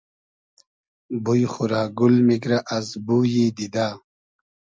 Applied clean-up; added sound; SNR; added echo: none; none; none; none.